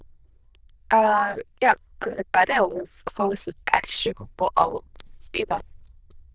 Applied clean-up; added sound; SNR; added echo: neural diffusion model UNIVERSE++.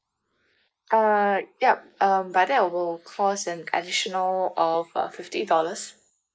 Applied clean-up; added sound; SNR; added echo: neural mask model Resemble Enhance denoiser.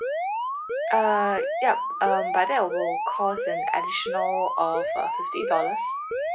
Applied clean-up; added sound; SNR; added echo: classical method log-MMSE.